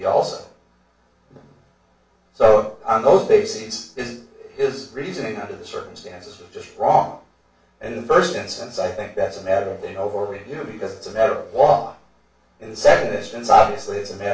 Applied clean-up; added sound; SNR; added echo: none; none; none; reverberation time 0.4 s.